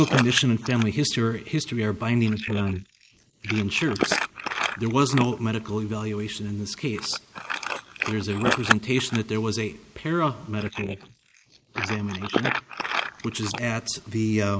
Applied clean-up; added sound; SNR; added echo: neural mask model Resemble Enhance denoiser.